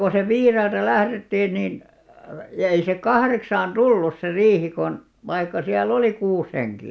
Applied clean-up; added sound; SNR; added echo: none; none; none; none.